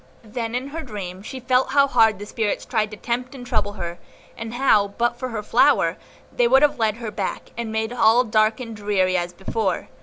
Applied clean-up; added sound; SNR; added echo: none; none; none; none.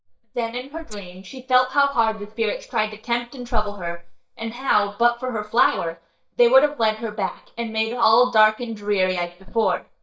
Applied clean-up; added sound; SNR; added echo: neural mask model DeepFilterNet 3.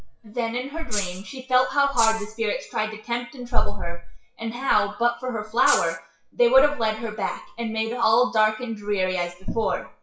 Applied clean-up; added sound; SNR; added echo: classical method WPE with log-MMSE.